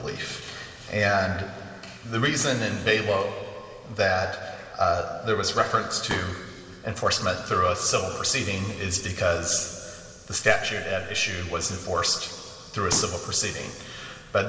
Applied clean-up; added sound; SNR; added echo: none; Explosion; 11 dB; reverberation time 2.3 s.